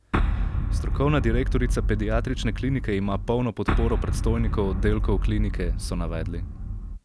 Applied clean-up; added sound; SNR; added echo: none; Boom; -2 dB; none.